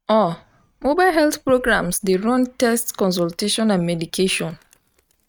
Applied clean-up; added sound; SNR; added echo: neural mask model RNNoise.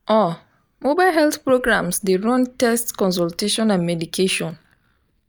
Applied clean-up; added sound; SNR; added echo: neural mask model DeepFilterNet 3.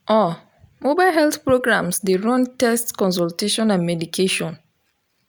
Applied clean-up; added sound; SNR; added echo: none; none; none; none.